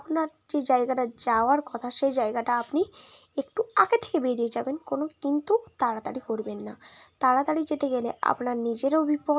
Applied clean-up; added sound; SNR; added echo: none; none; none; none.